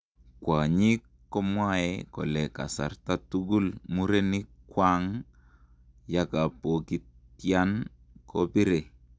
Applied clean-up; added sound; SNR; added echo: none; none; none; none.